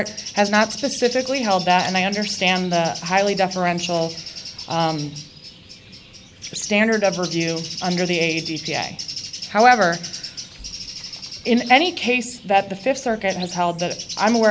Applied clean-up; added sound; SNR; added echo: none; Bird; 12 dB; none.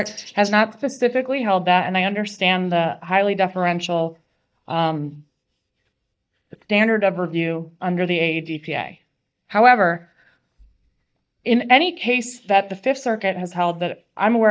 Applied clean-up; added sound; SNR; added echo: neural mask model DeepFilterNet 3.